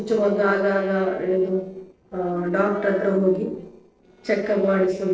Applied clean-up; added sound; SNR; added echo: neural separator model SepFormer DNS4.